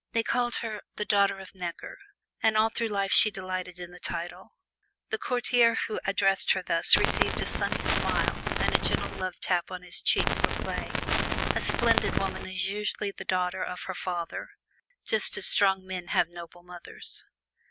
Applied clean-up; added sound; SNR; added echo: none; Crackle; -2 dB; none.